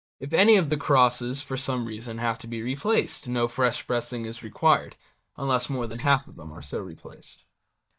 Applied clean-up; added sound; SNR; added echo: neural mask model DeepFilterNet 3.